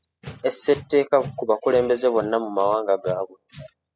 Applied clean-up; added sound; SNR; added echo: classical method spectral subtraction.